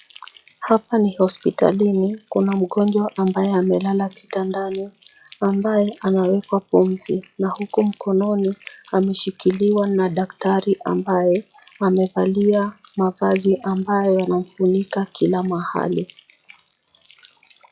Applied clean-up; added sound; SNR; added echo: classical method log-MMSE.